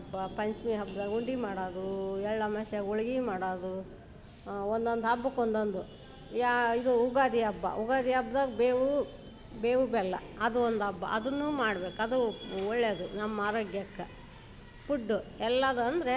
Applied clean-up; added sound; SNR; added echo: none; none; none; none.